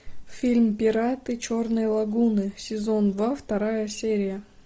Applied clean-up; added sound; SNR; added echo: none; none; none; none.